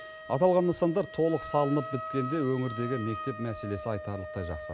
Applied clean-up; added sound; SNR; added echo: none; Wind instrument, woodwind instrument; 11 dB; none.